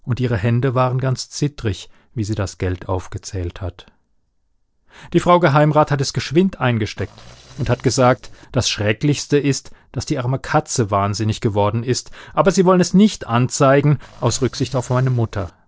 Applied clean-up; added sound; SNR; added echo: neural separator model SepFormer DNS4.